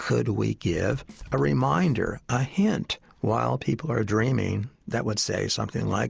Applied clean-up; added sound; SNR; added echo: none; Drum / Drum kit; 20 dB; none.